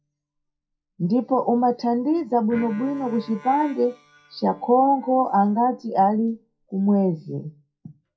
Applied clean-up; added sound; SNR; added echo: classical method WPE with log-MMSE.